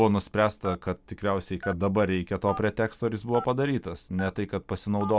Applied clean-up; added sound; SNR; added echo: none; Telephone; 17 dB; none.